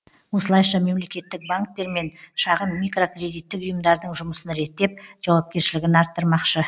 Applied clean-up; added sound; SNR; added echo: neural mask model RNNoise.